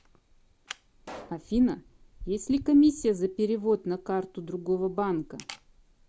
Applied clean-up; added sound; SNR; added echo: none; Explosion + Camera; 19 dB; none.